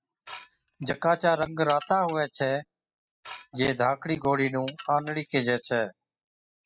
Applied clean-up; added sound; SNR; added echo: classical method spectral subtraction.